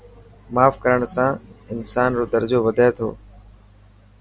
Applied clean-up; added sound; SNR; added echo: none; none; none; none.